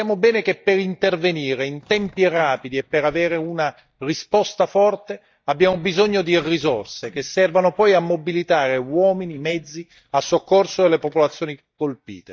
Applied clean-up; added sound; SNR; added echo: neural mask model DeepFilterNet 3.